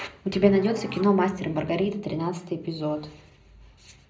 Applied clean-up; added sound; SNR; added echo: none; Musical instrument; 19 dB; reverberation time 0.4 s.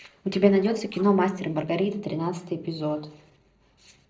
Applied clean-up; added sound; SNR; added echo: neural separator model SepFormer DNS4.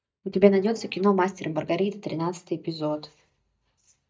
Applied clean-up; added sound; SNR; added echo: neural mask model DeepFilterNet 3.